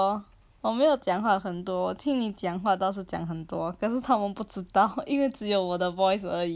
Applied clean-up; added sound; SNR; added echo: none; none; none; none.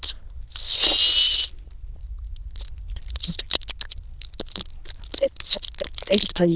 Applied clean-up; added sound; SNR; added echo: neural diffusion model UNIVERSE++.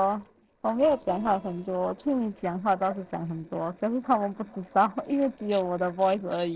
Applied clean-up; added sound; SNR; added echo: neural separator model SepFormer DNS4.